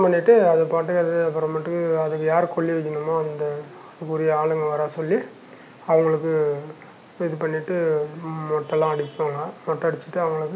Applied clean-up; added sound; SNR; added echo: none; none; none; none.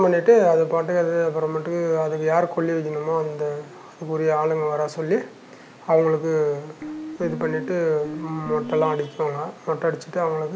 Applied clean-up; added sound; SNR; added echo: none; Guitar; 11 dB; none.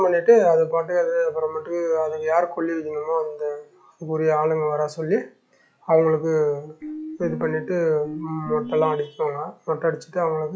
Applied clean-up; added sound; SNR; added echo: classical method log-MMSE.